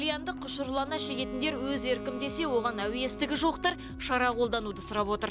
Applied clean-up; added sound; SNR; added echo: none; Keyboard (musical) + Wind instrument, woodwind instrument; 10 dB; none.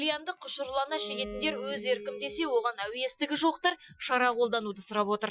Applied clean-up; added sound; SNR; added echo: classical method Wiener filter.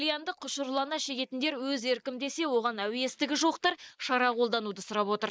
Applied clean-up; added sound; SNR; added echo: neural mask model Resemble Enhance denoiser.